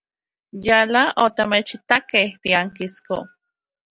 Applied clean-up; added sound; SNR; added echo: none; none; none; none.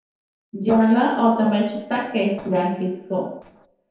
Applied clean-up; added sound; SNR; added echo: neural separator model SepFormer DNS4.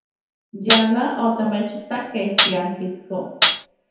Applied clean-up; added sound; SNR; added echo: none; Hi-hat; -5 dB; reverberation time 0.9 s.